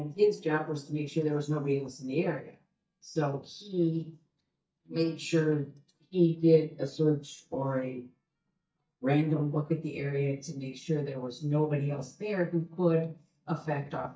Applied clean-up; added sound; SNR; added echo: neural mask model DeepFilterNet 3.